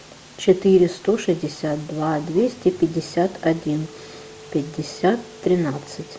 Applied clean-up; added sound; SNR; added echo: none; none; none; none.